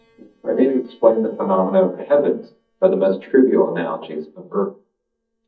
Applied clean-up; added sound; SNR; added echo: neural mask model DeepFilterNet 3.